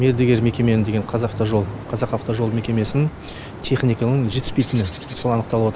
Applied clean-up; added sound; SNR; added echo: none; Bird; 17 dB; none.